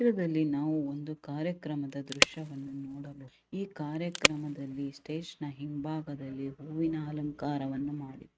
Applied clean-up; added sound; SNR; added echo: neural mask model RNNoise.